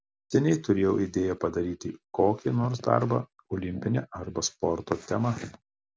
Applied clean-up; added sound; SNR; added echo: none; none; none; none.